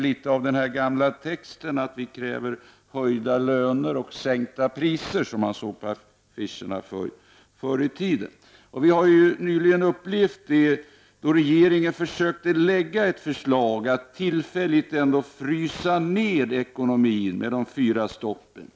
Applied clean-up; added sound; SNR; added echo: none; none; none; none.